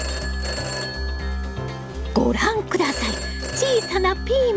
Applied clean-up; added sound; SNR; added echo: none; Telephone; 10 dB; none.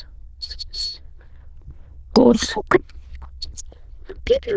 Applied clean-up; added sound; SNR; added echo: neural diffusion model UNIVERSE++.